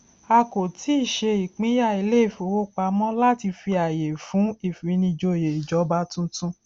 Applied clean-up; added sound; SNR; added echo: none; none; none; none.